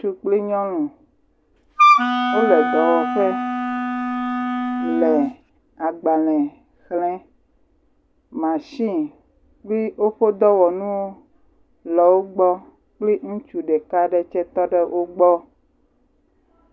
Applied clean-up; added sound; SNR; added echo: none; Wind instrument, woodwind instrument; -2 dB; none.